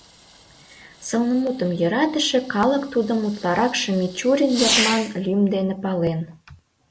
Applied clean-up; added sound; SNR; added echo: none; Fireworks; 10 dB; none.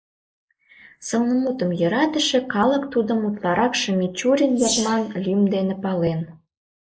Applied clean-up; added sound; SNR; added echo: neural mask model Resemble Enhance denoiser.